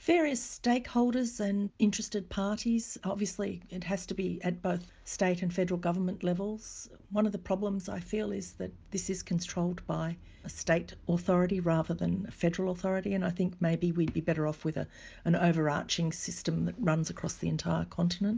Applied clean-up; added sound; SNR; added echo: none; none; none; none.